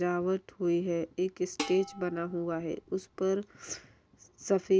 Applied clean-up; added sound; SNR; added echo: none; Dishes, pots, and pans; 13 dB; none.